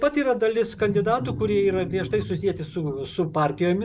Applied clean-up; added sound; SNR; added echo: none; Wild animals; 11 dB; none.